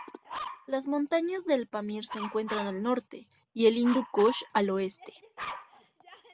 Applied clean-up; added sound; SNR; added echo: none; Dog; 13 dB; none.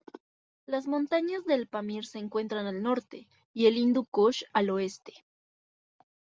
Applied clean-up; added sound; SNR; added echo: none; none; none; none.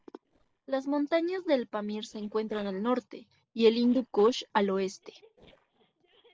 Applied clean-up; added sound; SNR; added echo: neural separator model SepFormer DNS4.